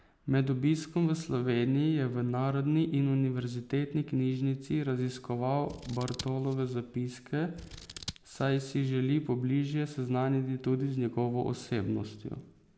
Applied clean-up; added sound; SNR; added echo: none; Scissors; 16 dB; none.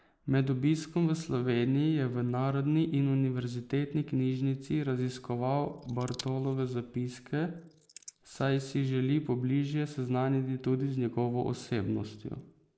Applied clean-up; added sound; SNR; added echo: neural mask model Resemble Enhance denoiser.